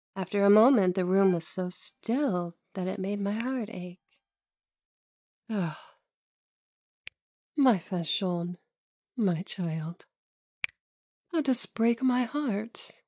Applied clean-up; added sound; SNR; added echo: neural mask model DeepFilterNet 3.